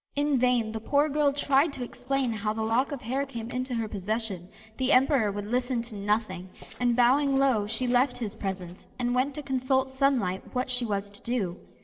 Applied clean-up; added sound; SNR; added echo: neural separator model SepFormer DNS4.